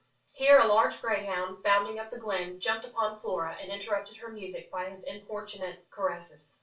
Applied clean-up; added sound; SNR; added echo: none; none; none; reverberation time 0.2 s.